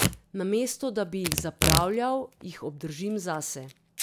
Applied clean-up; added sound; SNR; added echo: none; Packing tape, duct tape / Tearing; 1 dB; none.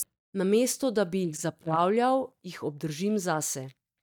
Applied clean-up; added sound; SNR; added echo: neural mask model DeepFilterNet 3.